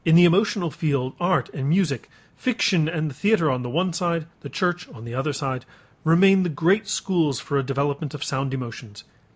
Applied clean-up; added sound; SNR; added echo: none; none; none; none.